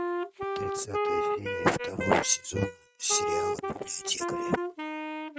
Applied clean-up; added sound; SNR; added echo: neural mask model RNNoise.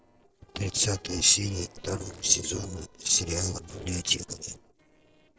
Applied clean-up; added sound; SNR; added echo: neural separator model SepFormer DNS4.